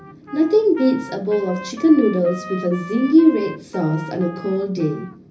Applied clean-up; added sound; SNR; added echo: none; Trumpet; 17 dB; reverberation time 0.4 s.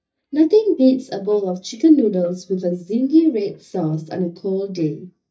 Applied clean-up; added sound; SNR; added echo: neural mask model DeepFilterNet 3.